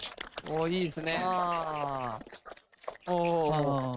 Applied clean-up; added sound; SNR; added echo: neural mask model RNNoise.